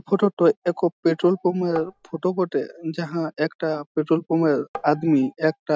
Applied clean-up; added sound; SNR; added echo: none; Tap; 14 dB; none.